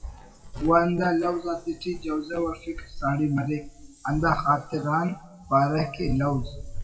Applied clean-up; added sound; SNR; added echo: classical method WPE with log-MMSE.